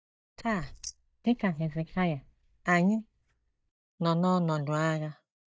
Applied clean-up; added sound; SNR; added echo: neural mask model DeepFilterNet 3.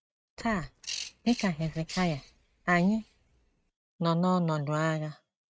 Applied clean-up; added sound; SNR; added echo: neural mask model RNNoise.